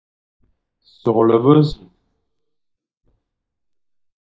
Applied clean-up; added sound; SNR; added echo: neural mask model DeepFilterNet 3.